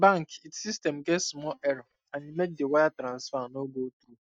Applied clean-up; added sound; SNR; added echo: neural mask model DeepFilterNet 3.